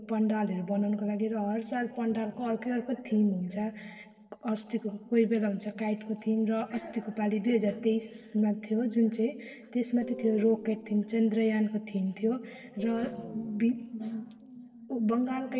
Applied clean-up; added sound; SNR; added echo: neural separator model SepFormer DNS4.